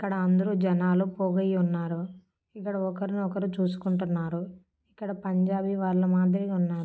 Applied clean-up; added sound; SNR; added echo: none; none; none; none.